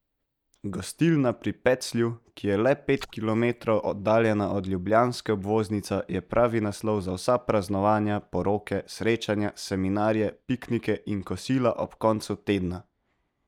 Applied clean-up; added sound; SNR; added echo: neural mask model DeepFilterNet 3.